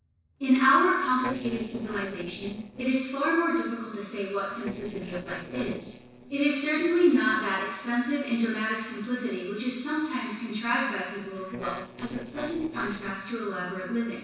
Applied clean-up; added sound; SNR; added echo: neural separator model SepFormer DNS4.